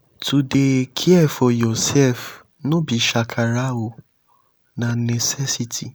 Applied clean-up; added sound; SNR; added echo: none; none; none; none.